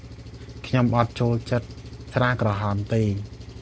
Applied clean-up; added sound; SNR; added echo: none; Engine; 15 dB; none.